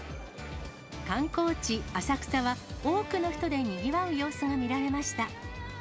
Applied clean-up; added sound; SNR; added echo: none; none; none; none.